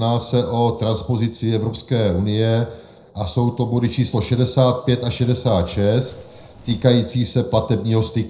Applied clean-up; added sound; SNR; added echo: neural separator model SepFormer DNS4.